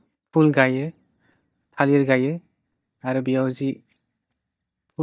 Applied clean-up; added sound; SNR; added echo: neural mask model DeepFilterNet 3.